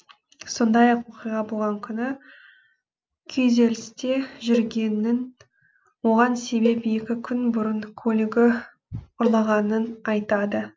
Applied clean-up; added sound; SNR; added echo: none; Cowbell; 11 dB; none.